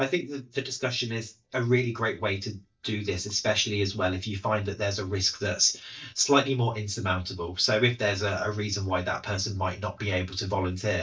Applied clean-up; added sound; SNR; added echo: neural mask model DeepFilterNet 3.